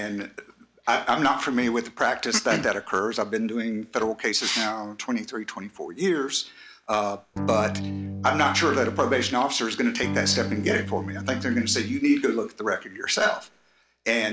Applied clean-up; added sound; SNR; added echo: none; Electric guitar / Strum; 6 dB; none.